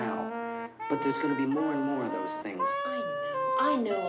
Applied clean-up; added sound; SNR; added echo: none; Wind instrument, woodwind instrument; 0 dB; none.